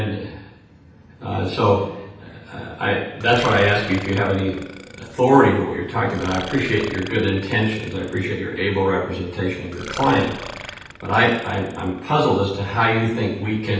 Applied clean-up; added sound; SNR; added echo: none; Burping, eructation; 15 dB; reverberation time 0.9 s.